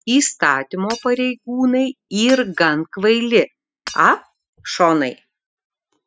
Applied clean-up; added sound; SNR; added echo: classical method spectral subtraction.